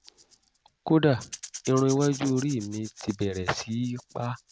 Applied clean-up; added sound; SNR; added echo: none; Rattle / Rattle (instrument); 18 dB; none.